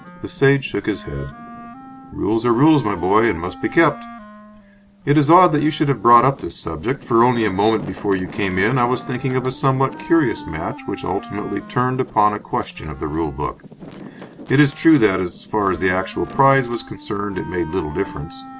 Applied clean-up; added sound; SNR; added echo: none; Wind + Wind instrument, woodwind instrument; 17 dB; none.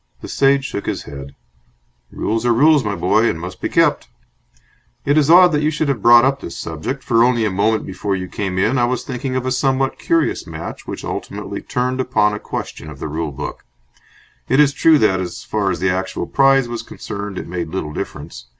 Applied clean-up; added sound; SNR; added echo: none; none; none; none.